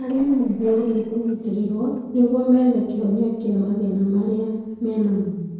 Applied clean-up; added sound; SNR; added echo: neural separator model SepFormer DNS4.